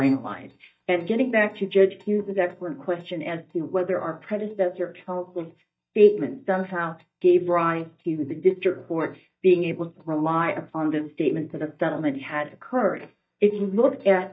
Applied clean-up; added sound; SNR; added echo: neural mask model DeepFilterNet 3.